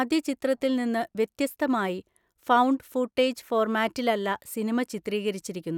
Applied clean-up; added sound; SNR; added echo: none; none; none; none.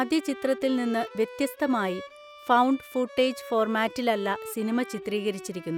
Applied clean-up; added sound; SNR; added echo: none; Bowed string instrument; 15 dB; none.